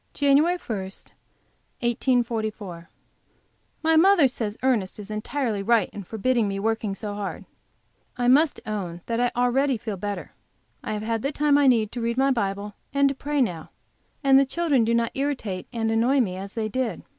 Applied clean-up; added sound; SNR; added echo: none; none; none; none.